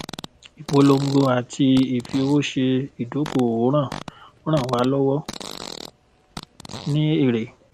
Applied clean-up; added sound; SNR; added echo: none; Fart; 16 dB; none.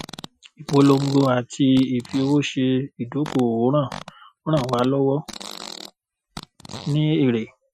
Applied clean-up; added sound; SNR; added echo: classical method Wiener filter.